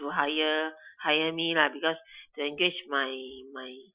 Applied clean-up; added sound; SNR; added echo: classical method Wiener filter.